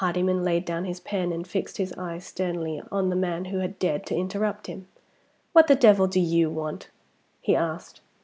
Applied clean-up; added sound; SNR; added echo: none; none; none; none.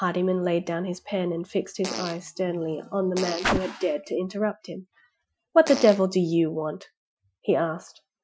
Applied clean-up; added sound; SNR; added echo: classical method Wiener filter.